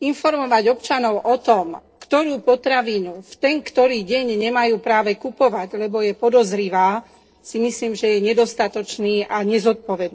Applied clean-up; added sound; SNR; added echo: neural separator model SepFormer DNS4.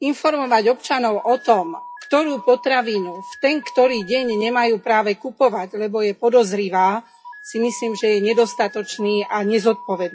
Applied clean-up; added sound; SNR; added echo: classical method WPE with log-MMSE.